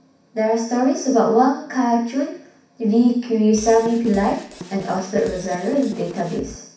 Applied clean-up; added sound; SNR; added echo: none; Drum kit; 17 dB; reverberation time 0.6 s.